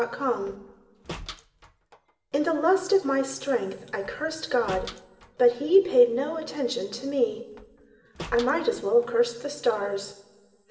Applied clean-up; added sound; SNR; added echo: none; Slam; 20 dB; reverberation time 1.0 s.